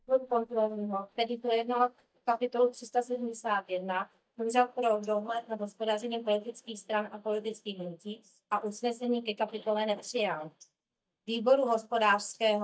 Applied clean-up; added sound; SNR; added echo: neural mask model DeepFilterNet 3.